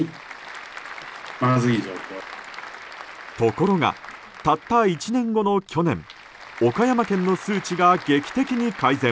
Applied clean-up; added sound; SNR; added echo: none; Applause / Crowd; 16 dB; none.